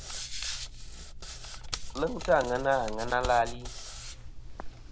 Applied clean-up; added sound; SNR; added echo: none; Hands; 6 dB; none.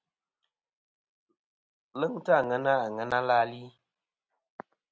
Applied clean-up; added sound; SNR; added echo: none; none; none; none.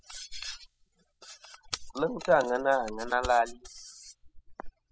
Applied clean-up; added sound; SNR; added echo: classical method spectral subtraction.